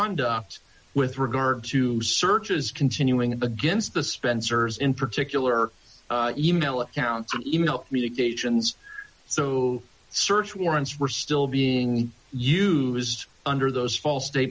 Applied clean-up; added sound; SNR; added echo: none; none; none; none.